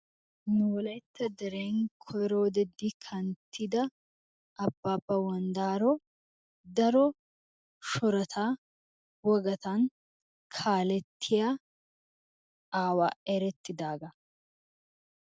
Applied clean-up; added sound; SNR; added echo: none; none; none; none.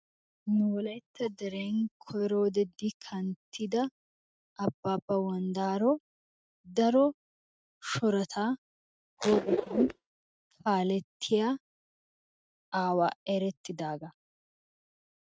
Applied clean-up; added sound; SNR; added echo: neural mask model RNNoise.